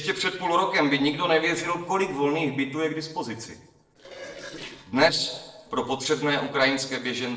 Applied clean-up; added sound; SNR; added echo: neural separator model SepFormer DNS4.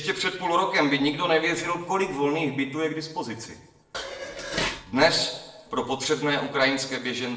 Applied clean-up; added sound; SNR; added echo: none; Dishes, pots, and pans; 7 dB; reverberation time 0.7 s.